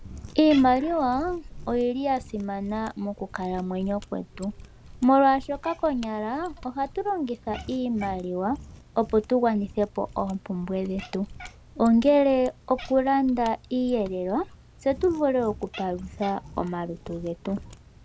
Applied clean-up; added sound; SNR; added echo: none; Cat + Mechanisms; 17 dB; none.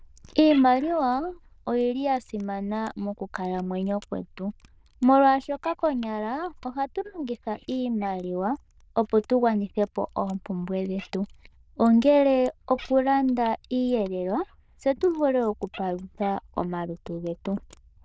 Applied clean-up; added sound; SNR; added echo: neural diffusion model UNIVERSE++.